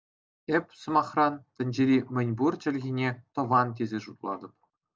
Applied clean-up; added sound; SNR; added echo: none; none; none; none.